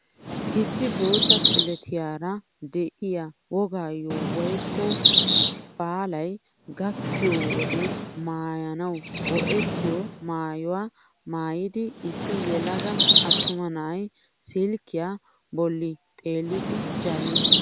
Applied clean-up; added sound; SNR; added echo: none; Chirp, tweet; -3 dB; none.